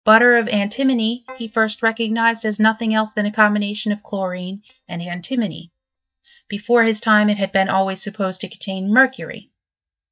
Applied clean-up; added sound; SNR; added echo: neural mask model DeepFilterNet 3.